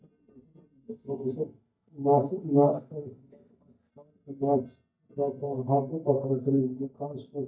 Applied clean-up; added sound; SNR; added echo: neural mask model DeepFilterNet 3.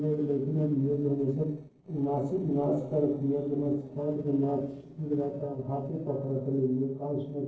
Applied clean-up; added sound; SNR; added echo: neural separator model SepFormer DNS4.